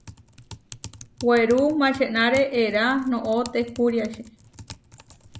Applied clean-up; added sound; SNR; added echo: none; Typing; 20 dB; none.